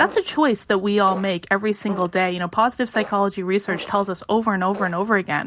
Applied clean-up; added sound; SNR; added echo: none; Fart; 17 dB; none.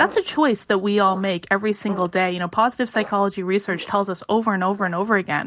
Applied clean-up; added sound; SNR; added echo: neural mask model Resemble Enhance denoiser.